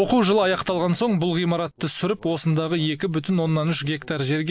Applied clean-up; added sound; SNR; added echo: none; none; none; none.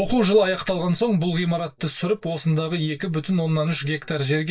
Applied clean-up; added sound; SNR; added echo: neural mask model DeepFilterNet 3.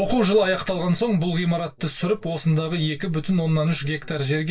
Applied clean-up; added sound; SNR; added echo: none; Wind instrument, woodwind instrument; 19 dB; reverberation time 0.1 s.